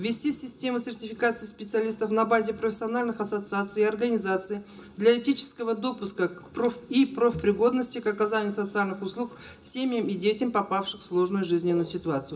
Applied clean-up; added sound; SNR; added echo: none; none; none; reverberation time 0.2 s.